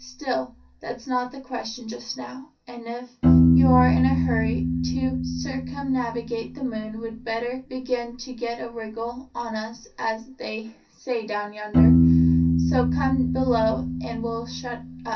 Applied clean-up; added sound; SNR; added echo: none; Piano; -5 dB; reverberation time 0.3 s.